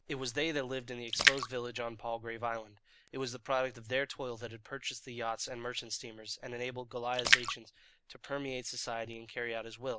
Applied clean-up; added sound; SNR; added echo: none; Splash, splatter; -3 dB; none.